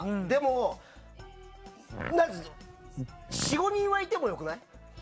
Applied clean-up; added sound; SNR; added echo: none; Fart; 9 dB; none.